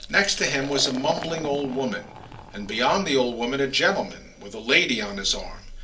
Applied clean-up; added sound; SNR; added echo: none; Liquid; 16 dB; reverberation time 0.3 s.